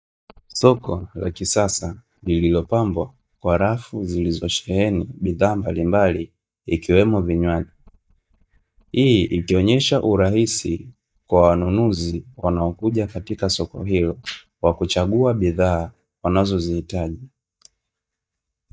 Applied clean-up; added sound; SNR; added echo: neural mask model DeepFilterNet 3.